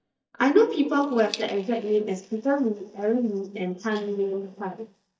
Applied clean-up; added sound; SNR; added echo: neural mask model DeepFilterNet 3.